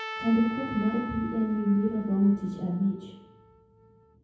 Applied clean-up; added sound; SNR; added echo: none; Trumpet; 14 dB; reverberation time 0.9 s.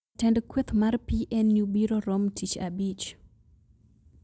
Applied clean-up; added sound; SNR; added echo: none; none; none; none.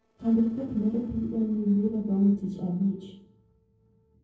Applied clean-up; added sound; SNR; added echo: neural separator model SepFormer DNS4.